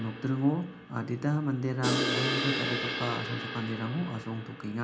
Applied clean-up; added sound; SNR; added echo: none; Crash cymbal; 3 dB; reverberation time 0.4 s.